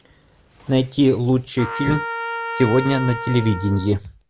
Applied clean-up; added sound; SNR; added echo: none; Trumpet; 9 dB; none.